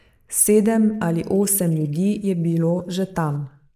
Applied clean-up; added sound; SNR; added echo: neural mask model Resemble Enhance denoiser.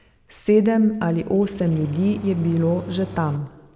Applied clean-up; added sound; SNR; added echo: none; Engine starting; 17 dB; none.